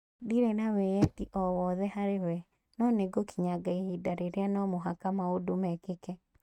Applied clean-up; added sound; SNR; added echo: neural mask model RNNoise.